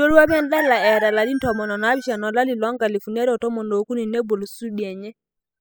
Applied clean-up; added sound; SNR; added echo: classical method spectral subtraction.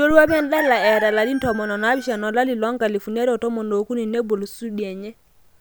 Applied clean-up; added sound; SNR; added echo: none; Chicken, rooster; 11 dB; none.